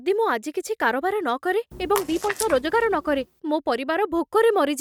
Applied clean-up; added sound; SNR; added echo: neural mask model RNNoise.